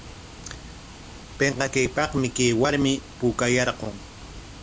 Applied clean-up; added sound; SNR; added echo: none; Water; 15 dB; none.